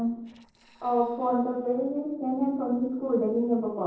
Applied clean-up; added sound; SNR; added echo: neural separator model SepFormer DNS4.